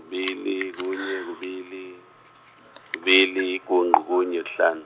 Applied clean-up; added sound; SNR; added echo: none; none; none; none.